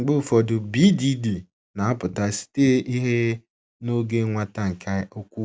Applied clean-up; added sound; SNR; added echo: none; none; none; none.